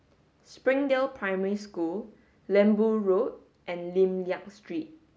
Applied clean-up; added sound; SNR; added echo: none; none; none; none.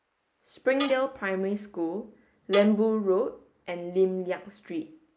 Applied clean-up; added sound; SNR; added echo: neural mask model Resemble Enhance denoiser.